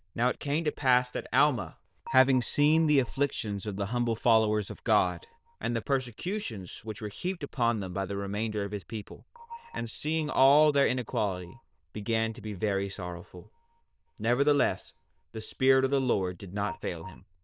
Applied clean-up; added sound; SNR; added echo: neural diffusion model UNIVERSE++.